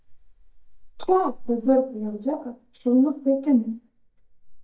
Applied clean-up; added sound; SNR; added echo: neural mask model DeepFilterNet 3.